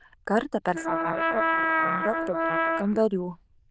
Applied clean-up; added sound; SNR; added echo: neural diffusion model UNIVERSE++.